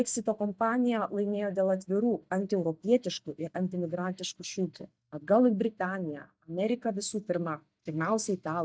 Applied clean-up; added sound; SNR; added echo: neural mask model DeepFilterNet 3.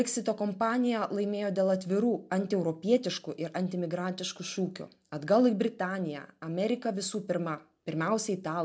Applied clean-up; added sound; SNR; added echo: none; none; none; none.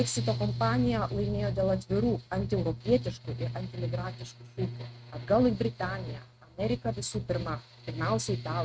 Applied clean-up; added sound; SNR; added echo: neural mask model RNNoise.